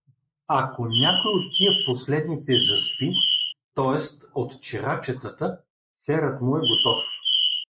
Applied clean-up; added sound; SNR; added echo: neural mask model Resemble Enhance denoiser.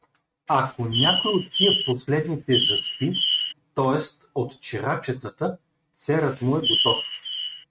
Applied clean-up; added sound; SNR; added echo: neural mask model RNNoise.